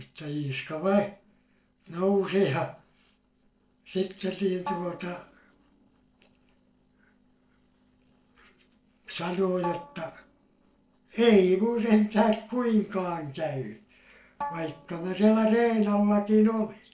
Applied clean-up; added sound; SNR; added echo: neural separator model SepFormer DNS4.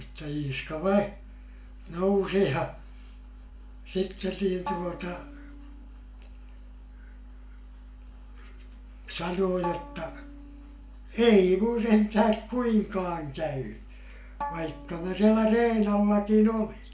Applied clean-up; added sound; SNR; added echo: none; Bowed string instrument; 14 dB; reverberation time 0.4 s.